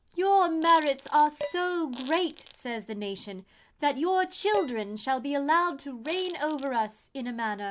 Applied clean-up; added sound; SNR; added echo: none; Dishes, pots, and pans + Fart; 16 dB; none.